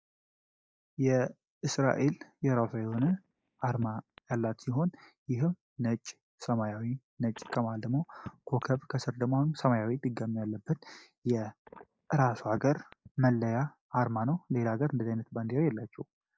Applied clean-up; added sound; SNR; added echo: neural mask model DeepFilterNet 3.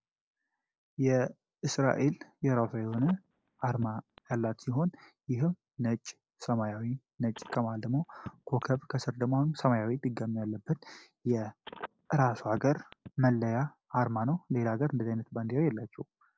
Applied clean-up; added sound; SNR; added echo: neural separator model SepFormer DNS4.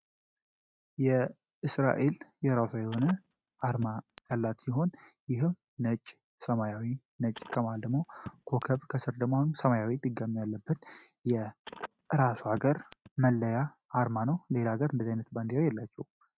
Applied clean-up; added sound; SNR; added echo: neural mask model RNNoise.